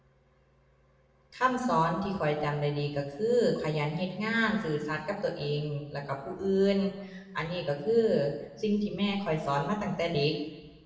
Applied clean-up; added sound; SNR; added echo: none; none; none; reverberation time 0.9 s.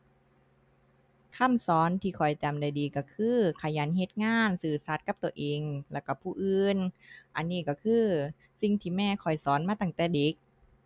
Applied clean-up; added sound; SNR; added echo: none; none; none; none.